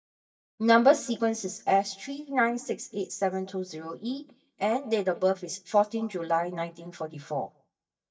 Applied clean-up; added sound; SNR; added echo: neural mask model DeepFilterNet 3.